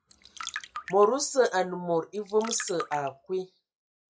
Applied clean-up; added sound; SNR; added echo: classical method log-MMSE.